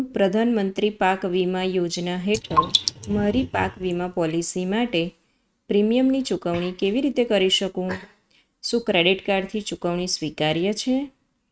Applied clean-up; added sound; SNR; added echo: neural mask model RNNoise.